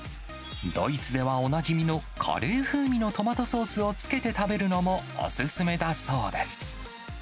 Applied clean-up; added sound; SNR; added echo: none; none; none; none.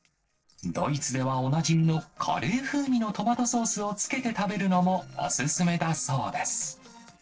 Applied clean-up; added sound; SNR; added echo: neural separator model SepFormer DNS4.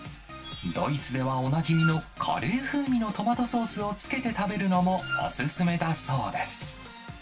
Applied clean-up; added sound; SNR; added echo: none; Wind instrument, woodwind instrument; 6 dB; reverberation time 0.2 s.